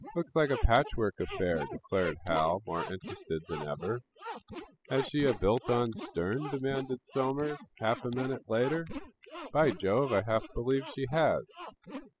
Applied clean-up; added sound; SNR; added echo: classical method spectral subtraction.